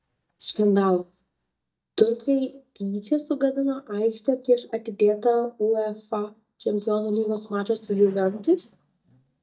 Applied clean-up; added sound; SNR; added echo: neural mask model DeepFilterNet 3.